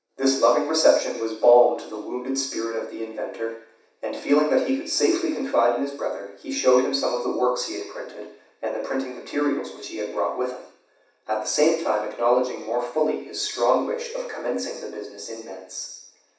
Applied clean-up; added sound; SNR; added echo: none; none; none; reverberation time 0.7 s.